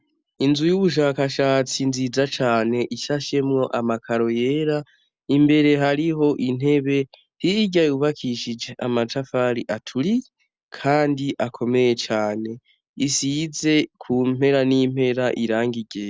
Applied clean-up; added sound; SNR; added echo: none; none; none; none.